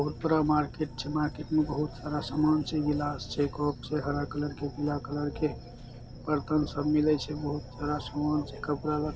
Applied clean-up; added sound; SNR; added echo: none; Engine; 14 dB; reverberation time 0.3 s.